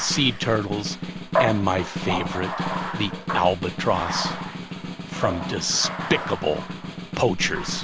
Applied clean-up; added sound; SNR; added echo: none; Bathtub (filling or washing) + Snare drum; 3 dB; none.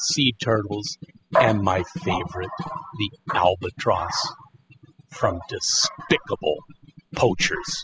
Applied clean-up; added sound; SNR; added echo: classical method spectral subtraction.